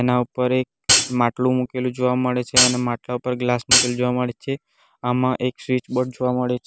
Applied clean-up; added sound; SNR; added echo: none; Hi-hat; -4 dB; none.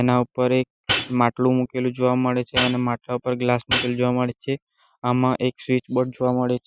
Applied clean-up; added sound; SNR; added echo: classical method Wiener filter.